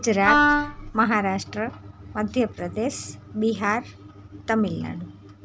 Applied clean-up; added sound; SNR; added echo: none; Wind instrument, woodwind instrument; -5 dB; none.